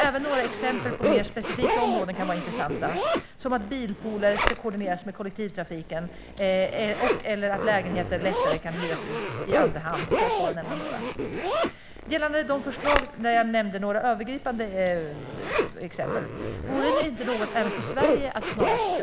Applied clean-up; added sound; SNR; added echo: none; Zipper (clothing); 1 dB; none.